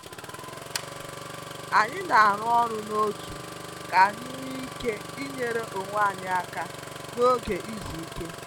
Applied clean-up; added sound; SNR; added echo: none; Engine starting; 11 dB; none.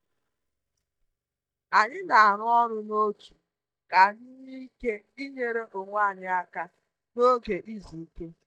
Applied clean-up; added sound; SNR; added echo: neural mask model DeepFilterNet 3.